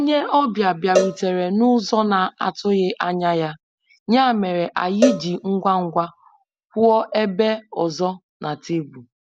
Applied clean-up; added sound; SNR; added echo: none; Cowbell; 7 dB; none.